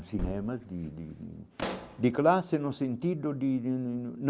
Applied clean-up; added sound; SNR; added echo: none; Explosion + Gunshot, gunfire; 10 dB; none.